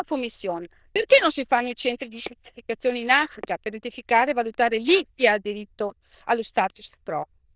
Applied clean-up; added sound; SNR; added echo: neural diffusion model UNIVERSE++.